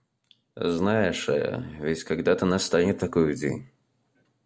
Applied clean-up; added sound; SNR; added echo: none; none; none; none.